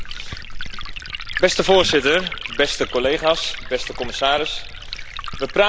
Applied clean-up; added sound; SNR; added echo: none; Liquid; 7 dB; none.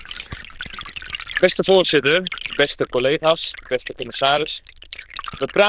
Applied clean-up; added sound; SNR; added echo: neural diffusion model UNIVERSE++.